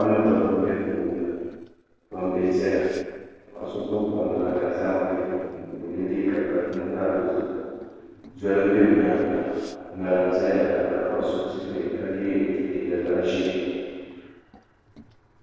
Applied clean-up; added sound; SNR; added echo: neural separator model SepFormer DNS4.